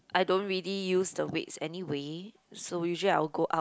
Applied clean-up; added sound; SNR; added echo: none; none; none; none.